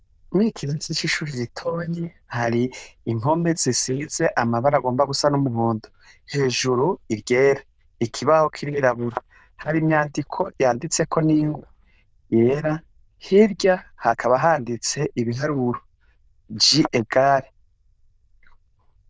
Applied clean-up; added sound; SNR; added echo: neural diffusion model UNIVERSE++.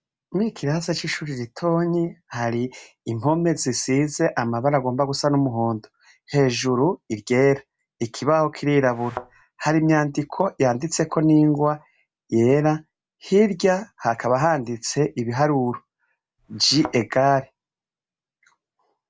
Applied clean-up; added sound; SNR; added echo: none; Thump, thud; 16 dB; none.